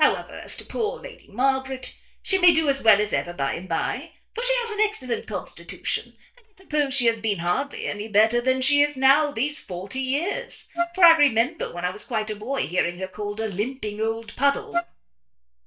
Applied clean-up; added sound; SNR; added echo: neural mask model DeepFilterNet 3.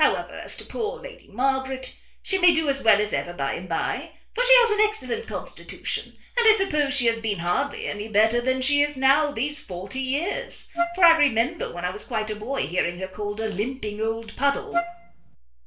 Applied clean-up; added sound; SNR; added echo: none; Wind instrument, woodwind instrument; 4 dB; reverberation time 0.3 s.